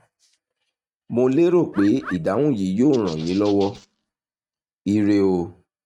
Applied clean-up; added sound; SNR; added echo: neural mask model RNNoise.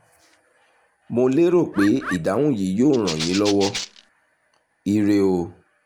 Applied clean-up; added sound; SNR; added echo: none; Bird + Rattle (instrument); 9 dB; none.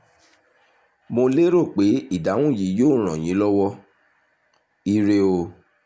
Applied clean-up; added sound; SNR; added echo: none; none; none; none.